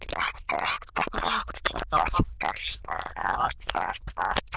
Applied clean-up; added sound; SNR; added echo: neural diffusion model UNIVERSE++.